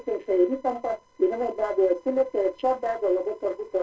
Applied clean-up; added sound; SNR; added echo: neural separator model SepFormer DNS4.